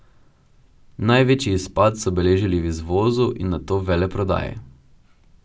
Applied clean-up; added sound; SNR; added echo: none; none; none; none.